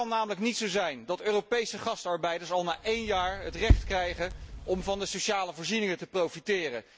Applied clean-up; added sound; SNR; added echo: none; Tap; 1 dB; none.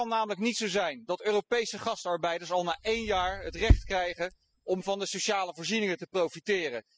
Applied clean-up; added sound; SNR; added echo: classical method spectral subtraction.